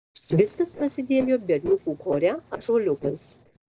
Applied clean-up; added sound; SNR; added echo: neural separator model SepFormer DNS4.